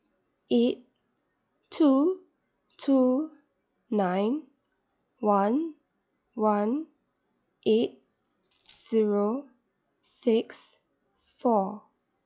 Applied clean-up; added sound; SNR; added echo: classical method log-MMSE.